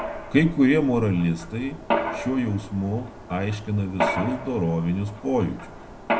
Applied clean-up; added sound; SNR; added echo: none; Mechanisms; 6 dB; none.